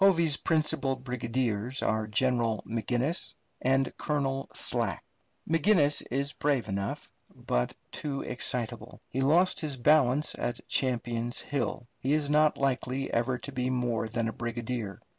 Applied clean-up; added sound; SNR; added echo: none; none; none; none.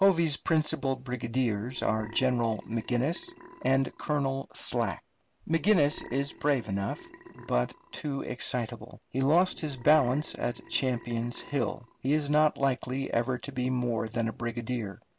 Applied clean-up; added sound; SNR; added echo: none; Burping, eructation; 20 dB; none.